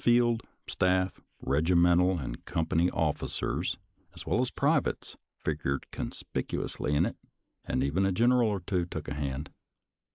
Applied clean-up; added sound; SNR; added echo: neural mask model Resemble Enhance denoiser.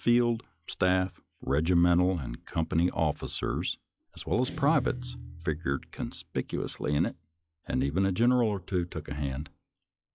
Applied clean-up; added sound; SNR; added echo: classical method log-MMSE.